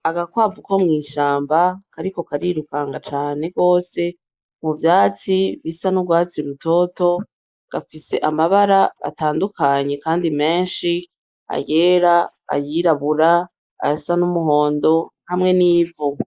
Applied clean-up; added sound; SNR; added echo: neural mask model Resemble Enhance denoiser.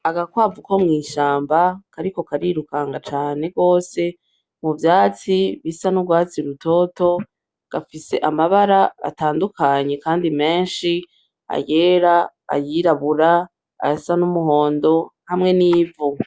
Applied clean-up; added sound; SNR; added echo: none; none; none; none.